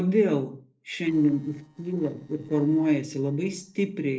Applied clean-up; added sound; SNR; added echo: neural separator model SepFormer DNS4.